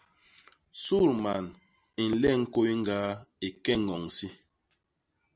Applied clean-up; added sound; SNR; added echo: none; none; none; none.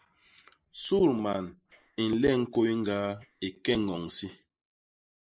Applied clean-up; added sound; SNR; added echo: neural mask model Resemble Enhance denoiser.